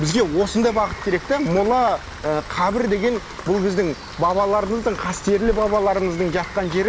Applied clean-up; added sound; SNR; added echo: none; Rain; 13 dB; none.